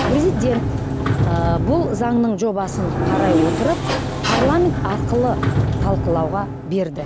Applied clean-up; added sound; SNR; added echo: none; Sliding door; -1 dB; none.